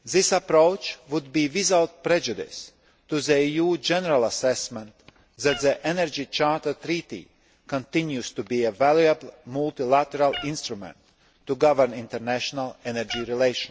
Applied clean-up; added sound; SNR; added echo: none; Meow; 15 dB; none.